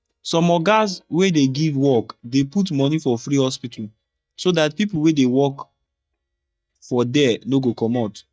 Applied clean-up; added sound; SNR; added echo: neural mask model DeepFilterNet 3.